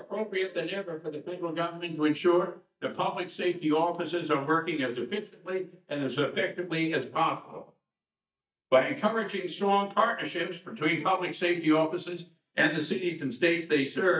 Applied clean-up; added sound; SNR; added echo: neural mask model DeepFilterNet 3.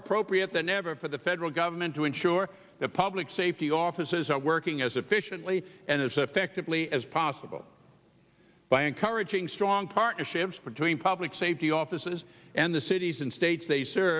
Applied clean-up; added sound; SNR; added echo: none; none; none; none.